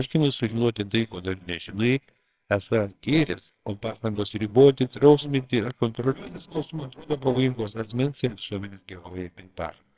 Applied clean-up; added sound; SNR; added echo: neural separator model SepFormer WHAMR!.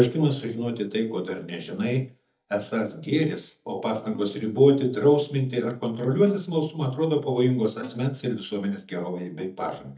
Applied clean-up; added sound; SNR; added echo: neural mask model DeepFilterNet 3.